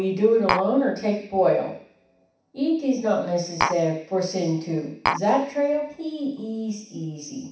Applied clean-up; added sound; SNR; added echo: none; Tap; 1 dB; reverberation time 0.7 s.